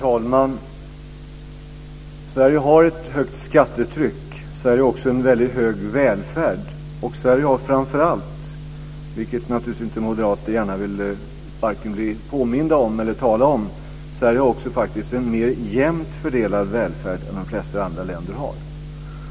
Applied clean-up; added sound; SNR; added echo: none; none; none; none.